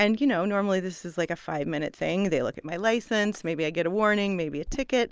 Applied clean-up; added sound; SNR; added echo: neural mask model Resemble Enhance denoiser.